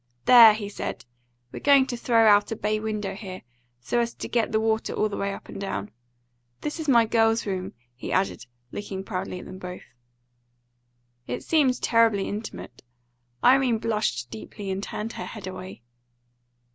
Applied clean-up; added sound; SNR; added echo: none; none; none; none.